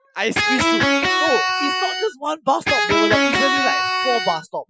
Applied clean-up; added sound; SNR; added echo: classical method Wiener filter.